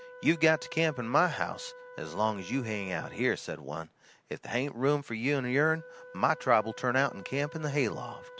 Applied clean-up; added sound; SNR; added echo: none; Wind instrument, woodwind instrument; 19 dB; none.